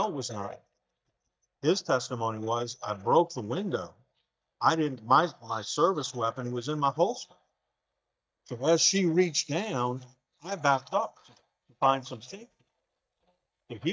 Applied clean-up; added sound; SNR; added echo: neural mask model DeepFilterNet 3.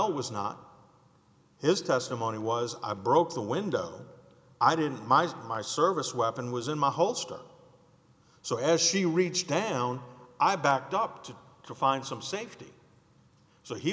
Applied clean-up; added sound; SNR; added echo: none; none; none; none.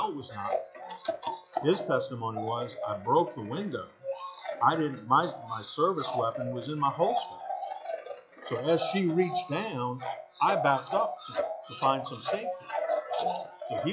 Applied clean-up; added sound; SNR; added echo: classical method log-MMSE.